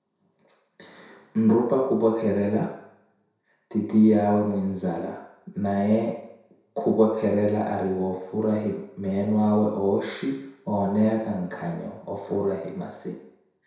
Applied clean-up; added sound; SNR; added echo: none; none; none; reverberation time 0.7 s.